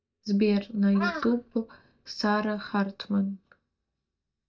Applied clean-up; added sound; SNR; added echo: neural mask model DeepFilterNet 3.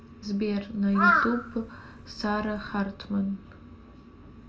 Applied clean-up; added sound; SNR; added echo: none; Crow; -2 dB; reverberation time 0.2 s.